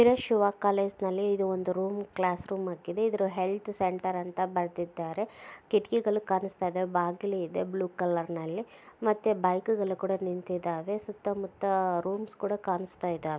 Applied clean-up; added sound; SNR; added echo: none; none; none; none.